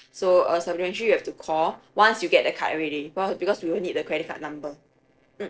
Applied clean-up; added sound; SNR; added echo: neural separator model SepFormer DNS4.